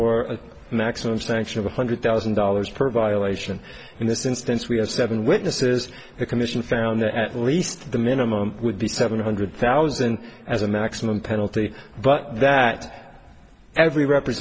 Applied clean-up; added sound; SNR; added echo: none; none; none; none.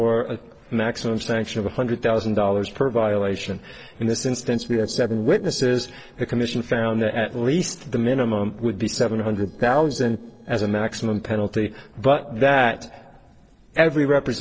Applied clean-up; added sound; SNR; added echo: neural separator model SepFormer DNS4.